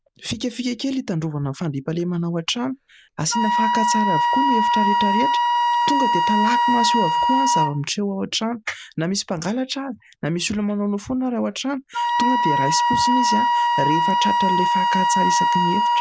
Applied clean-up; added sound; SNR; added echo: none; Wind instrument, woodwind instrument; -3 dB; none.